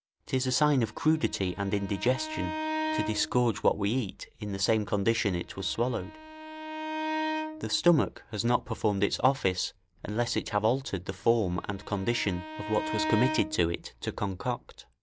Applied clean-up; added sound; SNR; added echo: none; Bowed string instrument; 7 dB; none.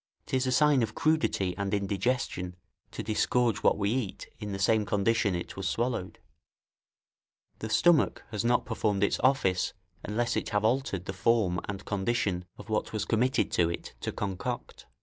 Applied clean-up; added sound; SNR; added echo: none; none; none; none.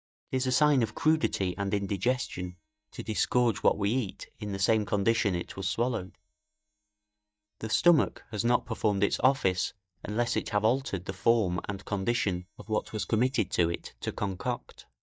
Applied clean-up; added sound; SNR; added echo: neural mask model DeepFilterNet 3.